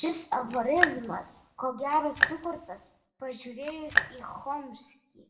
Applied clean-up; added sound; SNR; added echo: none; Raindrop; -1 dB; reverberation time 0.5 s.